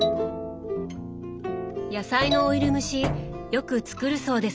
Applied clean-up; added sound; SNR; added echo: none; Knock + Marimba, xylophone; 5 dB; none.